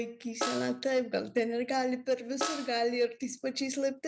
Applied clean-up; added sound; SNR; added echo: none; Snare drum; 10 dB; none.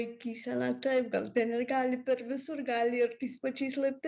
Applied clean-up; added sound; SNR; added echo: none; none; none; none.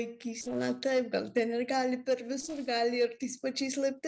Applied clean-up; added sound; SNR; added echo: neural separator model SepFormer DNS4.